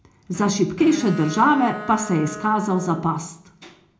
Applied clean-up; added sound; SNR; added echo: none; Bowed string instrument; 15 dB; reverberation time 0.3 s.